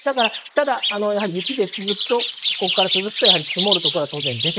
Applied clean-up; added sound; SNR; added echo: neural mask model Resemble Enhance denoiser.